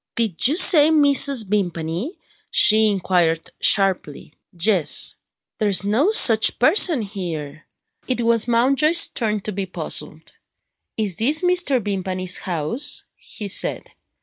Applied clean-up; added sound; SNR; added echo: none; none; none; none.